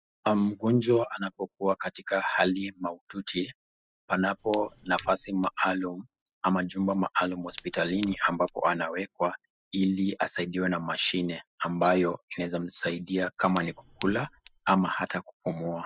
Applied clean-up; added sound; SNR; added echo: classical method spectral subtraction.